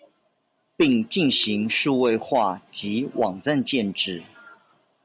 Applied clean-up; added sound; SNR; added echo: none; none; none; none.